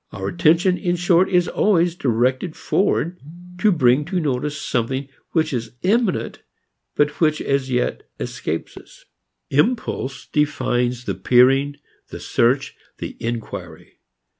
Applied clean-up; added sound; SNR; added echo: none; Telephone; 15 dB; none.